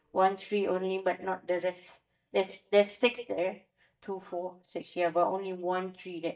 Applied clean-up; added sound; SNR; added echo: neural mask model DeepFilterNet 3.